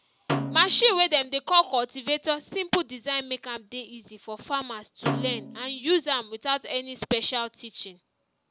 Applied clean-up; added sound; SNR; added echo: none; Snare drum; 8 dB; none.